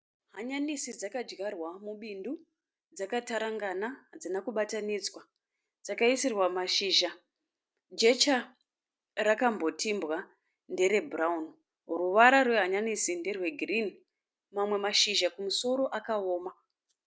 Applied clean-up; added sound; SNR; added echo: none; none; none; none.